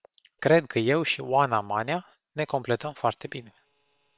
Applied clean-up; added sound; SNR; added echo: neural separator model SepFormer WHAM!.